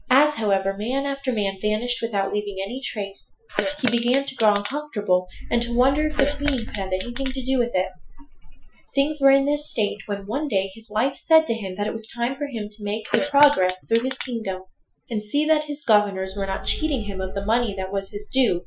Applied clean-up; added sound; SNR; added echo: classical method Wiener filter.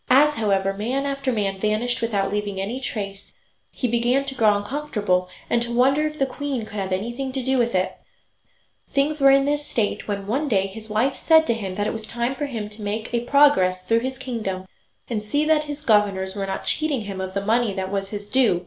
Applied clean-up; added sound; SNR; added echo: none; none; none; none.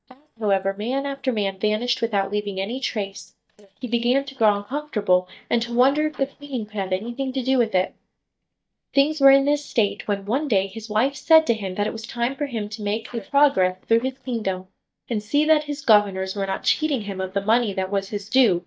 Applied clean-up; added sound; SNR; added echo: neural mask model DeepFilterNet 3.